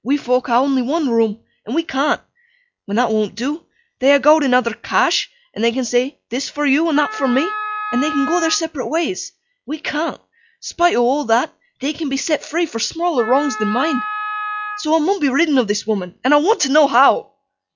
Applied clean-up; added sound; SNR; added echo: classical method log-MMSE.